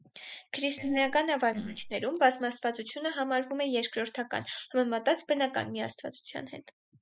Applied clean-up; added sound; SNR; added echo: neural mask model Resemble Enhance denoiser.